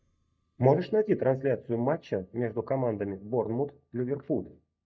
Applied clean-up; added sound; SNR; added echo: neural mask model DeepFilterNet 3.